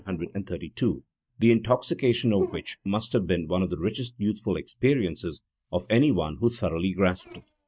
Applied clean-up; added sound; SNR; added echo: neural mask model DeepFilterNet 3.